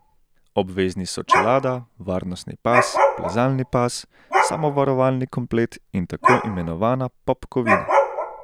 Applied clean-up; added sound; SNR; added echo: none; Dog; 1 dB; none.